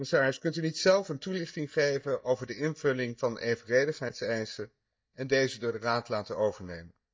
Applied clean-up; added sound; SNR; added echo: neural mask model DeepFilterNet 3.